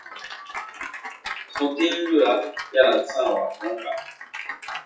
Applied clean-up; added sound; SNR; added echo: classical method WPE with log-MMSE.